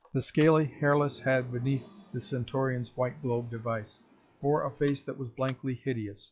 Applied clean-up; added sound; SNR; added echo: classical method log-MMSE.